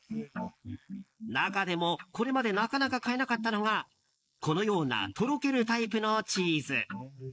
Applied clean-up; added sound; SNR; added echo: neural mask model Resemble Enhance denoiser.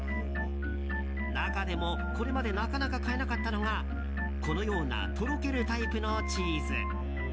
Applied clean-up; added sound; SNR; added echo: none; Musical instrument; -2 dB; none.